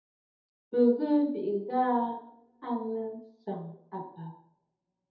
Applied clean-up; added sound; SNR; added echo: none; none; none; reverberation time 0.7 s.